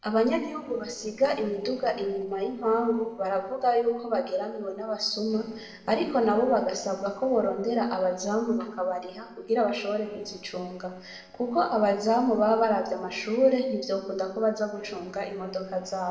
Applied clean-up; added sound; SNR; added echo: neural separator model SepFormer DNS4.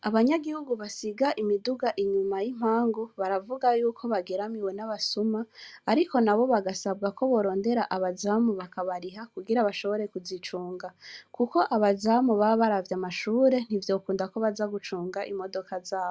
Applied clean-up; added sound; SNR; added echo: none; none; none; none.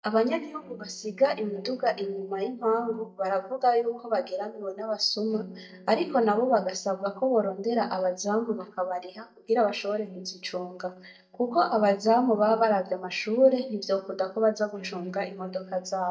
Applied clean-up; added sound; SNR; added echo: neural mask model DeepFilterNet 3.